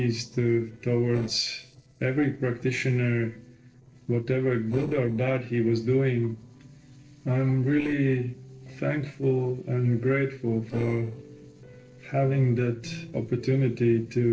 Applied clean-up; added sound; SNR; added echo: neural separator model SepFormer DNS4.